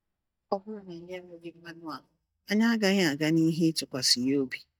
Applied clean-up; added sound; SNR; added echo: neural mask model DeepFilterNet 3.